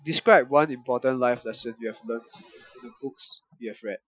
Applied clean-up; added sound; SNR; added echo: classical method Wiener filter.